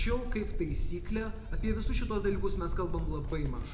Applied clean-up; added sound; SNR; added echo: none; Livestock, farm animals, working animals; -3 dB; reverberation time 0.6 s.